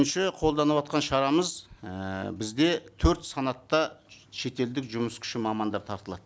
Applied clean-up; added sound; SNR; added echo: none; none; none; none.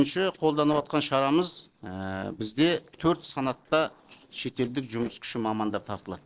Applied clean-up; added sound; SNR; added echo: neural separator model SepFormer DNS4.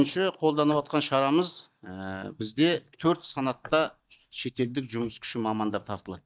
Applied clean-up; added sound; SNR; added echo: neural mask model DeepFilterNet 3.